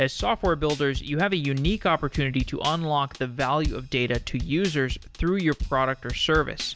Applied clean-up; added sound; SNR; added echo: none; Drum kit; 10 dB; none.